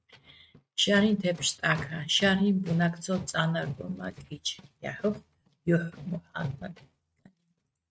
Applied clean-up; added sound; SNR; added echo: neural mask model RNNoise.